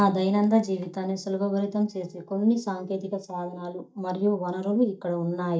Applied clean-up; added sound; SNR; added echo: neural mask model DeepFilterNet 3.